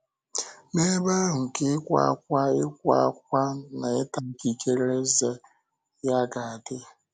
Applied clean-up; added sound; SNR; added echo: none; none; none; none.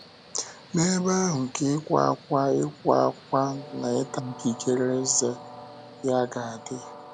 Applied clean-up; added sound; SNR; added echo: none; Train; 18 dB; none.